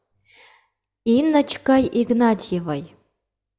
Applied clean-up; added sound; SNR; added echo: none; none; none; none.